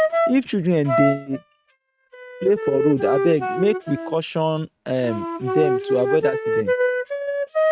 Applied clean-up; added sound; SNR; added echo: neural mask model RNNoise.